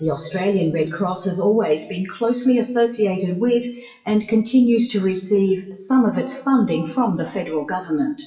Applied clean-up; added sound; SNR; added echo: classical method WPE with log-MMSE.